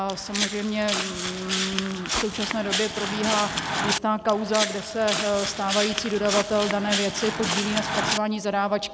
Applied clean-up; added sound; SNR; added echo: none; Walk, footsteps; 2 dB; none.